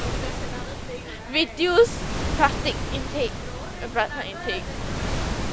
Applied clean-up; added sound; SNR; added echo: none; Waves, surf; 3 dB; none.